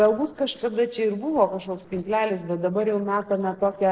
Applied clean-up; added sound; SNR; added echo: neural separator model SepFormer DNS4.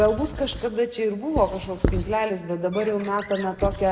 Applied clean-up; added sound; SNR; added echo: none; Squeak / Writing; 7 dB; none.